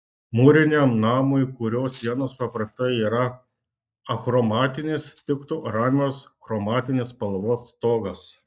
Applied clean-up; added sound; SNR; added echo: neural mask model DeepFilterNet 3.